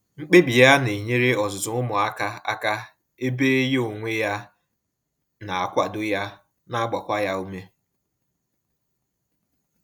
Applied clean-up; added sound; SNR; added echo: none; none; none; none.